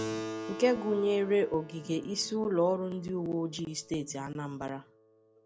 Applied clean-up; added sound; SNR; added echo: none; Keyboard (musical); 12 dB; none.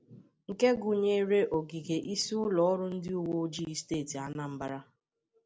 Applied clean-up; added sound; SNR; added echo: none; none; none; none.